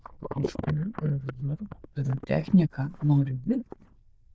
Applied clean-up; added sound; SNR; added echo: neural diffusion model UNIVERSE++.